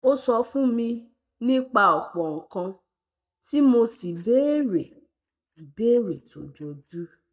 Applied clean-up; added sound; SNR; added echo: neural mask model DeepFilterNet 3.